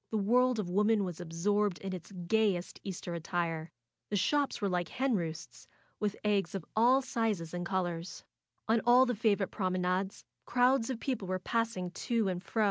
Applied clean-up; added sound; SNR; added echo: none; none; none; none.